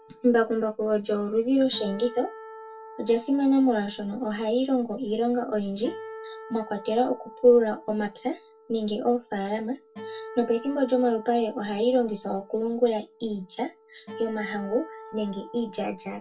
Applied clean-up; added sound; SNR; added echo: none; Acoustic guitar; 18 dB; reverberation time 0.2 s.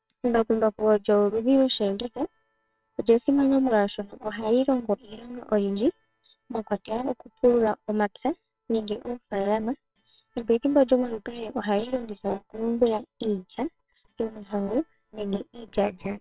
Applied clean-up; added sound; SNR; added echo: neural separator model SepFormer WHAMR!.